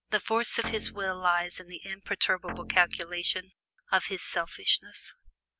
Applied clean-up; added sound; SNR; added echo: none; Guitar; 12 dB; none.